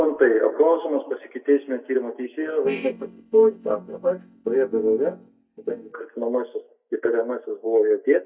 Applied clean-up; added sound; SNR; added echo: neural mask model DeepFilterNet 3.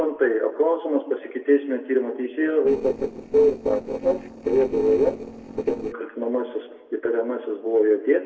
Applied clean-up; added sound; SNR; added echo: neural separator model SepFormer DNS4.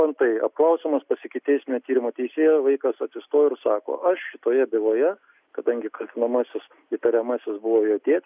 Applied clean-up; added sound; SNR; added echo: none; none; none; none.